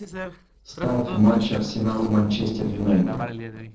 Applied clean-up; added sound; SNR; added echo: neural separator model SepFormer DNS4.